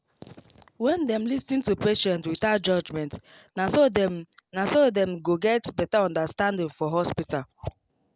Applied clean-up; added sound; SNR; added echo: none; none; none; none.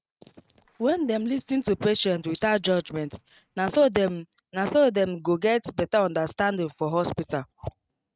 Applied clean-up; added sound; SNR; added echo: neural mask model RNNoise.